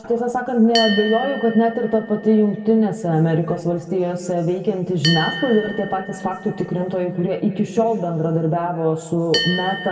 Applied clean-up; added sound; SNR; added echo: none; Bell; 11 dB; reverberation time 1.9 s.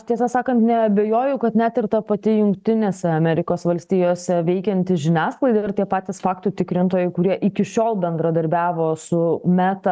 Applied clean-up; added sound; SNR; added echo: none; none; none; none.